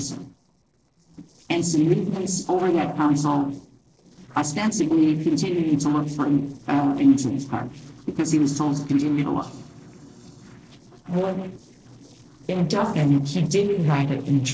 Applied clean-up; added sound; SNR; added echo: neural separator model SepFormer DNS4.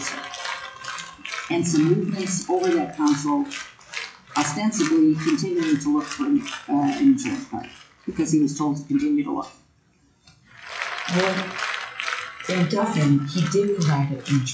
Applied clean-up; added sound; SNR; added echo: classical method WPE with log-MMSE.